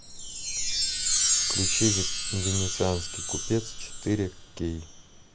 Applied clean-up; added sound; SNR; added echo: none; Chime; -2 dB; none.